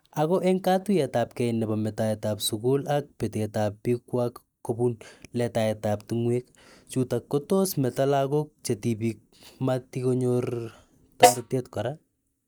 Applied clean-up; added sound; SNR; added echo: neural mask model DeepFilterNet 3.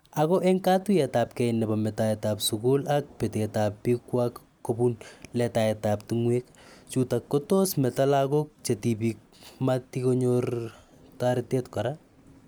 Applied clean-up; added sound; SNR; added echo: none; none; none; none.